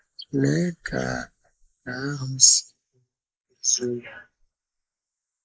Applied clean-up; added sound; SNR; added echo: neural mask model Resemble Enhance denoiser.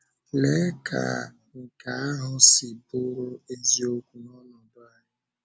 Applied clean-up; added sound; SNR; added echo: none; none; none; none.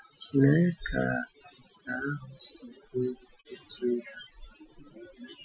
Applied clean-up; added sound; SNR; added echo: classical method Wiener filter.